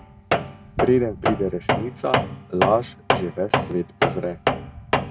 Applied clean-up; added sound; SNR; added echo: none; Tools; -1 dB; none.